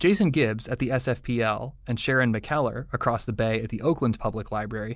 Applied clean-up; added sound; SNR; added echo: none; none; none; none.